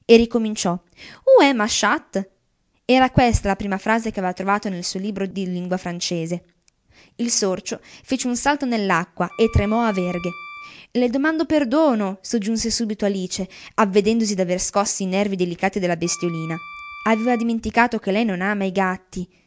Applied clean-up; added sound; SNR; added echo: none; Wind instrument, woodwind instrument; 18 dB; none.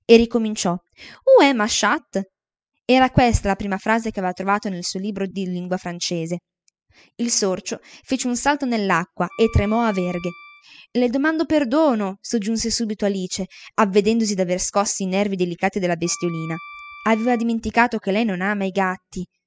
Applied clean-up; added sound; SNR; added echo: classical method spectral subtraction.